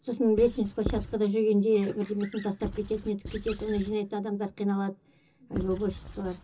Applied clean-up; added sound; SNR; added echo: none; Squeak / Writing; 12 dB; reverberation time 0.2 s.